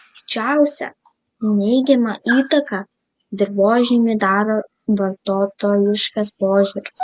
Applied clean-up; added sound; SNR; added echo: none; Dog; 18 dB; none.